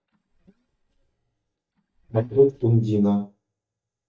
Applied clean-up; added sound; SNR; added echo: neural mask model DeepFilterNet 3.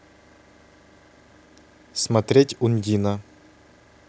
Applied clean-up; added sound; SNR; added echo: none; none; none; none.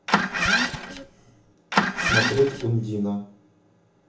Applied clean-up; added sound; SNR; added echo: none; Engine starting; -4 dB; reverberation time 0.8 s.